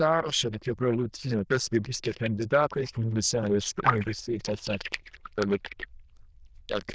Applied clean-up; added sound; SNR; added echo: neural diffusion model UNIVERSE++.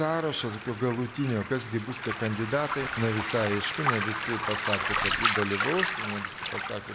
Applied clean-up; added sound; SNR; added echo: none; Waves, surf; 1 dB; none.